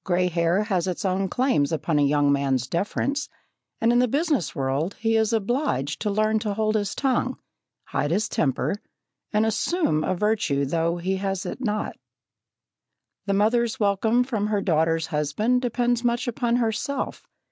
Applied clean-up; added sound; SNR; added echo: none; none; none; none.